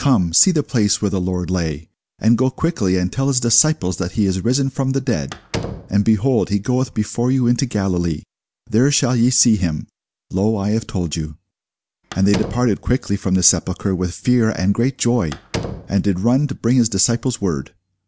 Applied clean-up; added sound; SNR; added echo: none; Slam; 12 dB; none.